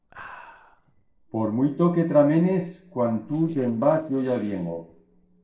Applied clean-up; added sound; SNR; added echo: neural separator model SepFormer DNS4.